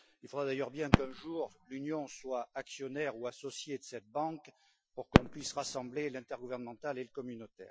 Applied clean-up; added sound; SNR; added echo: classical method Wiener filter.